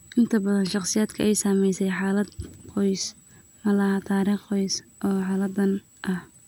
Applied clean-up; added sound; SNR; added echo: none; none; none; none.